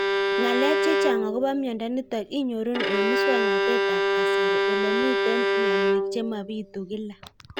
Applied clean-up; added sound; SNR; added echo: none; Bowed string instrument; -5 dB; none.